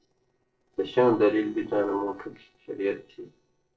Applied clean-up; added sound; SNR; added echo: neural separator model SepFormer DNS4.